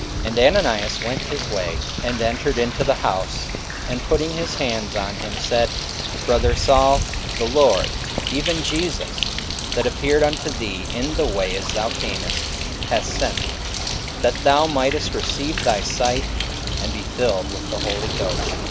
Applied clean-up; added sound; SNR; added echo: none; Bird; 3 dB; none.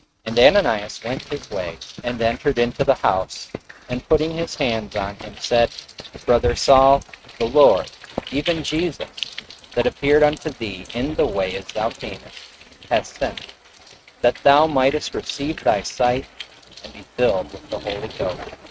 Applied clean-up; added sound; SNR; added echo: neural mask model RNNoise.